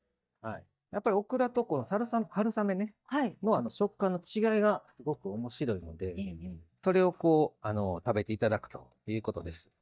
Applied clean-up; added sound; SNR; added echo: neural mask model DeepFilterNet 3.